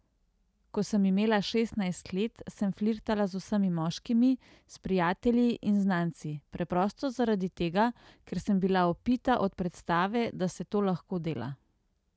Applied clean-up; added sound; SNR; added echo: none; none; none; none.